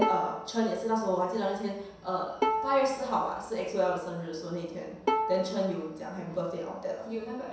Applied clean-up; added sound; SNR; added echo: none; Bowed string instrument; 4 dB; reverberation time 0.7 s.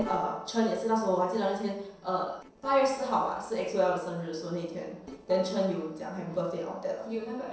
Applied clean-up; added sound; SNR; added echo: neural separator model SepFormer DNS4.